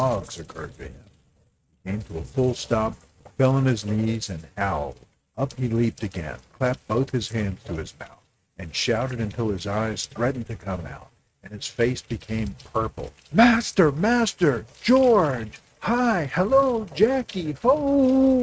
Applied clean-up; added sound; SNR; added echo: neural mask model RNNoise.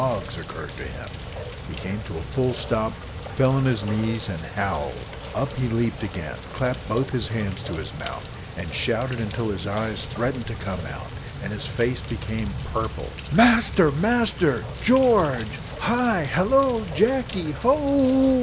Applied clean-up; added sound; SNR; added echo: none; Rain; 9 dB; none.